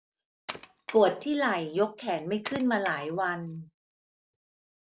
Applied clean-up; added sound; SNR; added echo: none; Wood; 16 dB; none.